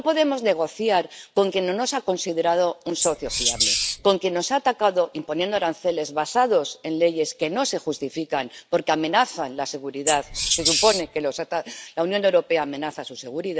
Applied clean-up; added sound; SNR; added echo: none; Wild animals; 1 dB; none.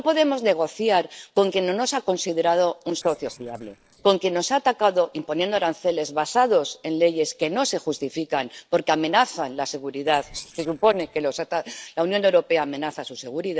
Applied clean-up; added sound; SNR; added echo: neural separator model SepFormer DNS4.